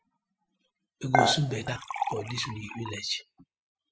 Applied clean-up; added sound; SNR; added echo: classical method spectral subtraction.